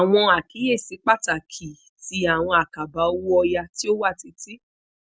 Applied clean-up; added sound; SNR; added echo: none; none; none; none.